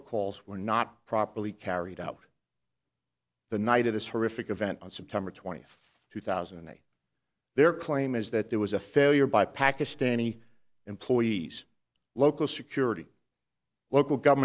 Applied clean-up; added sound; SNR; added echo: none; none; none; none.